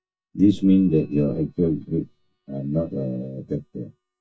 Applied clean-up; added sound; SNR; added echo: neural mask model DeepFilterNet 3.